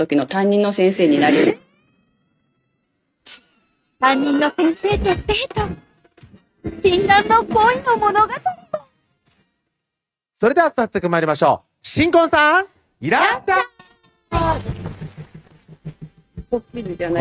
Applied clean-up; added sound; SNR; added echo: neural mask model RNNoise.